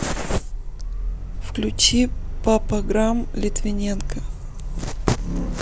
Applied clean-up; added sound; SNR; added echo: none; Sliding door; 2 dB; none.